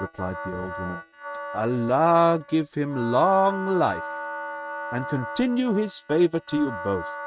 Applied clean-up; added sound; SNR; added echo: neural mask model RNNoise.